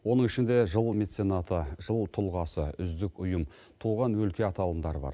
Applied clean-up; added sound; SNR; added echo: none; none; none; none.